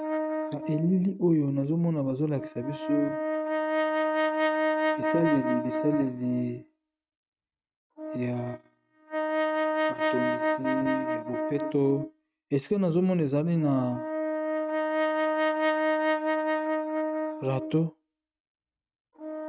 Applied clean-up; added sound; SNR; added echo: neural mask model RNNoise.